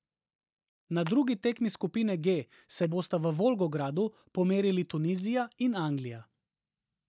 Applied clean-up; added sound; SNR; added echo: neural mask model DeepFilterNet 3.